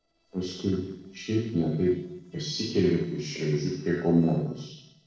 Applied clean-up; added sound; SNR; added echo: neural separator model SepFormer DNS4.